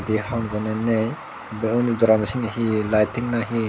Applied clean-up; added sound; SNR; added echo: none; none; none; none.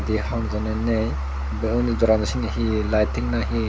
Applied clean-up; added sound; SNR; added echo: none; Musical instrument; 3 dB; none.